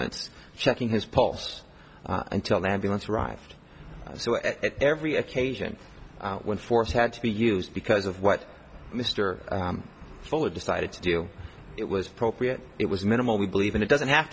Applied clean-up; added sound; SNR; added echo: none; none; none; none.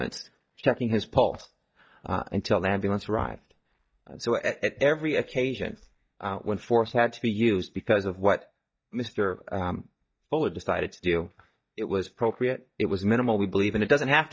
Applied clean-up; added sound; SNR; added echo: neural mask model DeepFilterNet 3.